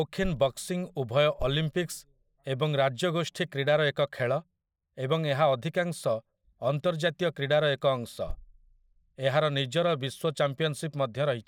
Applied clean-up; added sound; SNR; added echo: neural mask model Resemble Enhance denoiser.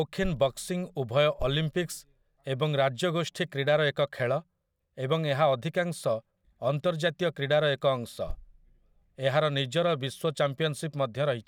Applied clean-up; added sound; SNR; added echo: none; Thump, thud; 13 dB; none.